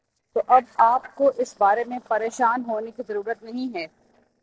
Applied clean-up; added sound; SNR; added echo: neural separator model SepFormer DNS4.